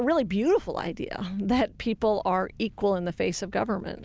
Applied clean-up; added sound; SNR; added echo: none; none; none; none.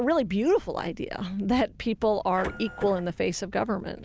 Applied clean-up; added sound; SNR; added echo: none; Printer; 11 dB; none.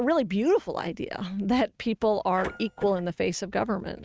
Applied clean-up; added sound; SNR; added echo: neural mask model RNNoise.